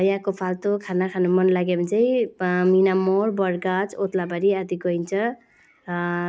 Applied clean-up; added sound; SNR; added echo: none; none; none; none.